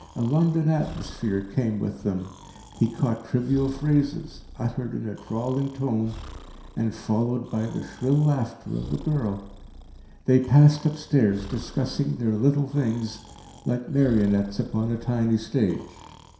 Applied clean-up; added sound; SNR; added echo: none; Breathing; 19 dB; reverberation time 0.7 s.